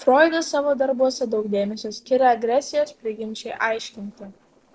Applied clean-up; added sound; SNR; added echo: neural separator model SepFormer DNS4.